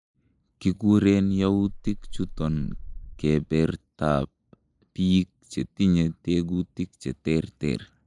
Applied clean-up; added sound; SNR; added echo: neural mask model Resemble Enhance denoiser.